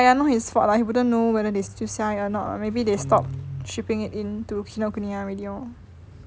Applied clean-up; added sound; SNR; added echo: none; none; none; none.